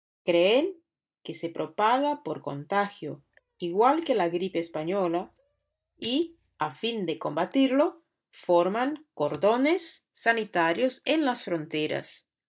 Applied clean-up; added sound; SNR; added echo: neural mask model DeepFilterNet 3.